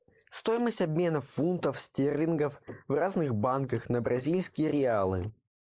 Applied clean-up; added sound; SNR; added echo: neural mask model Resemble Enhance denoiser.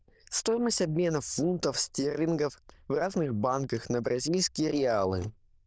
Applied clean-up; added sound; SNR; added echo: neural diffusion model UNIVERSE++.